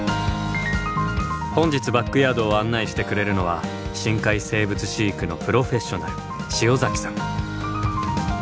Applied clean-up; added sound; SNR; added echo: none; none; none; none.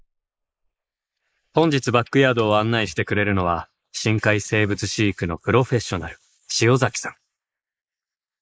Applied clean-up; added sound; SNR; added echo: neural mask model Resemble Enhance denoiser.